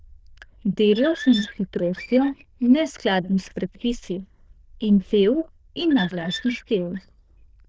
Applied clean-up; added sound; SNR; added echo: neural diffusion model UNIVERSE++.